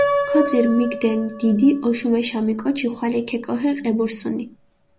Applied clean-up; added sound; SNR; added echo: none; Piano; 7 dB; none.